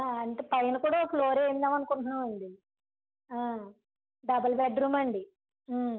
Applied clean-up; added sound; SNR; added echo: none; none; none; none.